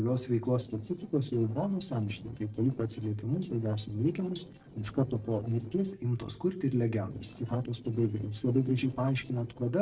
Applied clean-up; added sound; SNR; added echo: neural separator model SepFormer DNS4.